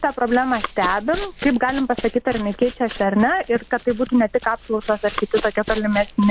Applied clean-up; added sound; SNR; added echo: none; Run; 12 dB; none.